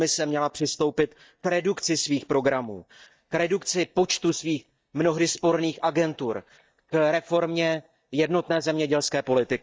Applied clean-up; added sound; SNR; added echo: neural mask model DeepFilterNet 3.